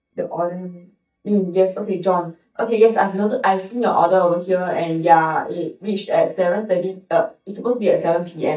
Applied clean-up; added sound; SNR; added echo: neural mask model DeepFilterNet 3.